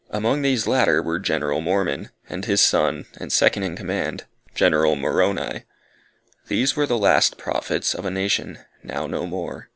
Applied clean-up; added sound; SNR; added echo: none; none; none; none.